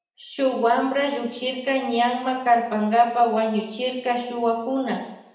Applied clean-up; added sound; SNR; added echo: none; none; none; reverberation time 0.8 s.